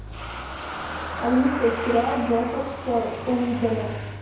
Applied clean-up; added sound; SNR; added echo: none; Engine starting / Motor vehicle (road); 7 dB; reverberation time 0.9 s.